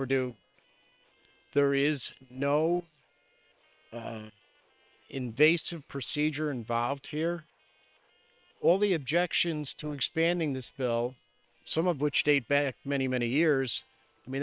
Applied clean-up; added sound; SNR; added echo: neural separator model SepFormer WHAM!.